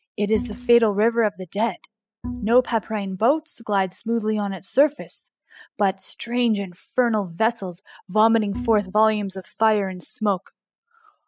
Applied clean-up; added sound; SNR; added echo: classical method spectral subtraction.